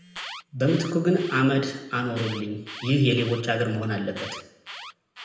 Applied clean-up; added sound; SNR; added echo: none; Alarm; 16 dB; reverberation time 0.8 s.